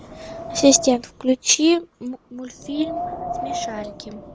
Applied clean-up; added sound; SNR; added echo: none; Wind; 10 dB; none.